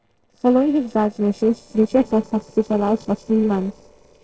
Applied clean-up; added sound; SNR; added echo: neural separator model SepFormer DNS4.